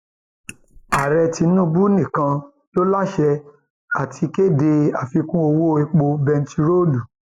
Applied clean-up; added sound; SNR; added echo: neural mask model Resemble Enhance denoiser.